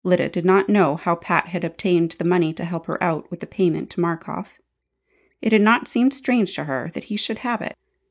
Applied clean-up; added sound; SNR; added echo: neural mask model DeepFilterNet 3.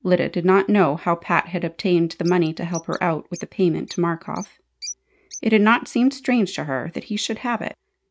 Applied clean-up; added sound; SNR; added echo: neural mask model RNNoise.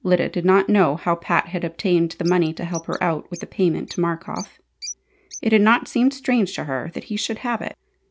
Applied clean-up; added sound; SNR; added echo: none; Bird; 19 dB; none.